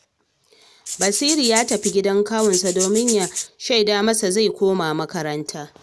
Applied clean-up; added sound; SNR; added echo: none; Rattle (instrument); 5 dB; none.